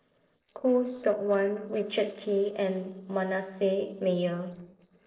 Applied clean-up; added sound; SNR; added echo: neural separator model SepFormer DNS4.